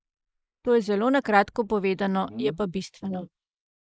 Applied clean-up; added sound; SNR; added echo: neural mask model Resemble Enhance denoiser.